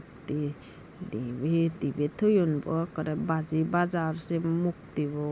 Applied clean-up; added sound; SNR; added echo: none; none; none; none.